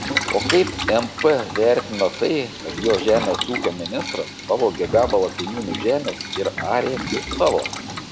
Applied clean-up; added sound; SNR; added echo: none; Boiling; 7 dB; none.